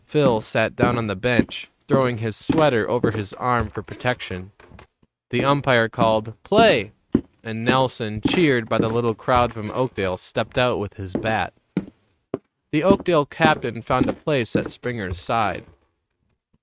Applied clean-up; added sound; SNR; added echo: neural mask model RNNoise.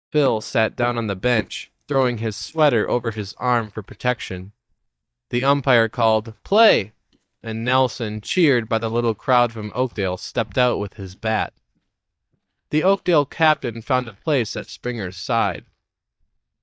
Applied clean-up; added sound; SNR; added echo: neural mask model DeepFilterNet 3.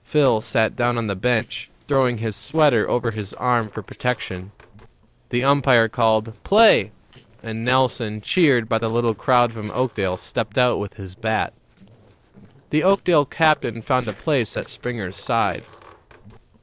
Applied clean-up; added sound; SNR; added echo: neural separator model SepFormer DNS4.